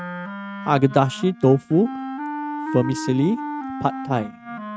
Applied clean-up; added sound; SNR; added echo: neural mask model RNNoise.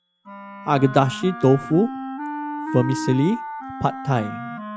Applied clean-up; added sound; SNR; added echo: classical method Wiener filter.